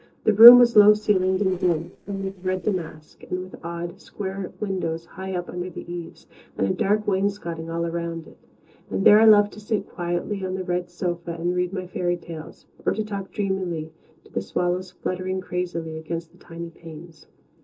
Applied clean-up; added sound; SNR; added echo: neural separator model SepFormer DNS4.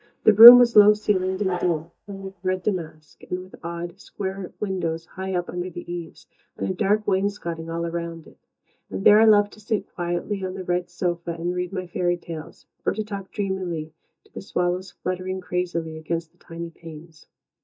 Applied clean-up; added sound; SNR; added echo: neural mask model DeepFilterNet 3.